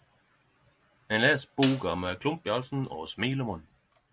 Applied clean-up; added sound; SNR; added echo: none; Snare drum; 12 dB; none.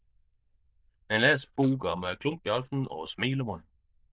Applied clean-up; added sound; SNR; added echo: neural diffusion model UNIVERSE++.